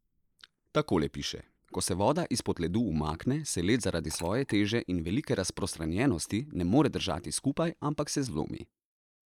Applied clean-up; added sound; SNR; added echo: neural mask model Resemble Enhance denoiser.